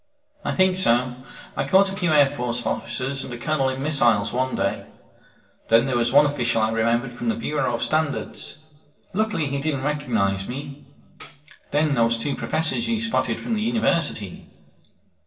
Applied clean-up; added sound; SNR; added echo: none; Tambourine; 7 dB; reverberation time 0.8 s.